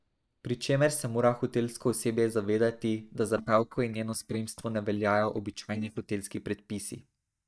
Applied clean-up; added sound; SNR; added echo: neural mask model DeepFilterNet 3.